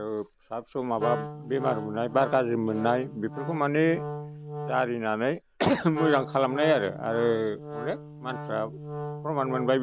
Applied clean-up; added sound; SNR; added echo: none; Wind instrument, woodwind instrument; 10 dB; none.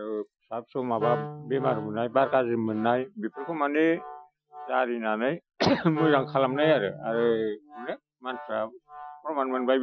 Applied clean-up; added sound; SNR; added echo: classical method Wiener filter.